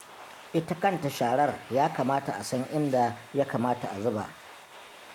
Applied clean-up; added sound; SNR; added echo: none; Domestic sounds, home sounds; 19 dB; none.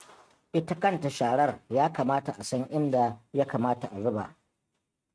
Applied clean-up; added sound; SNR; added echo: neural mask model RNNoise.